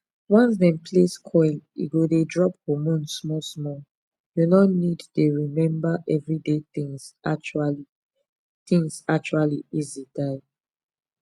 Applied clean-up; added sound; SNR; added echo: none; none; none; none.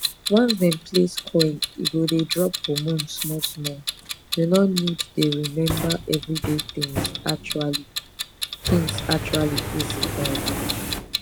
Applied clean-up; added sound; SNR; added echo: none; Clock + Fire; 4 dB; none.